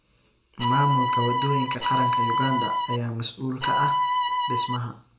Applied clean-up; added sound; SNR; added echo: none; Bowed string instrument; -4 dB; reverberation time 0.4 s.